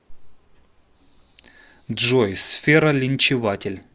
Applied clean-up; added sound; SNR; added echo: none; none; none; none.